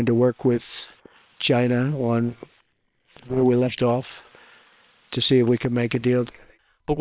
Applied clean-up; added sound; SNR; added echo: neural separator model SepFormer WHAM!.